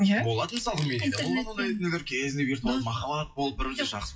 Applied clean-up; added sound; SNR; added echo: classical method WPE with log-MMSE.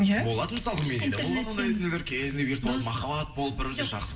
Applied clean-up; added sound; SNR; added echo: none; Crushing; 18 dB; reverberation time 2.0 s.